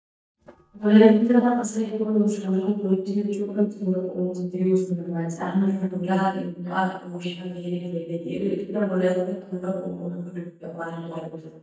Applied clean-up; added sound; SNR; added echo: neural mask model DeepFilterNet 3.